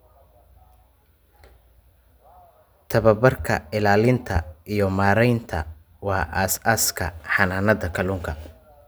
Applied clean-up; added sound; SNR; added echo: none; none; none; none.